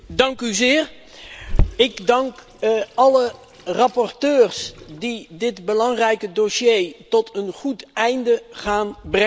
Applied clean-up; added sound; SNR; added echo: none; Sink (filling or washing) / Water tap, faucet; 11 dB; none.